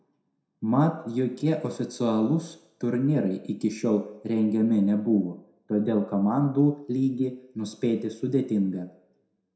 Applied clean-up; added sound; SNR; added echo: none; none; none; reverberation time 0.5 s.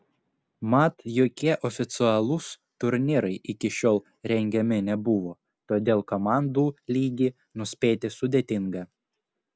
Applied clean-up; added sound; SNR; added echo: none; none; none; none.